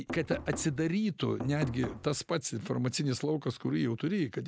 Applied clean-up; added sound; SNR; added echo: none; Knock; 9 dB; none.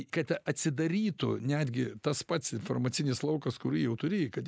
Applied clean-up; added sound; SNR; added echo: none; none; none; none.